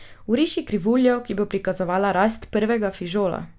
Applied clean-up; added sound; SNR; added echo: none; none; none; none.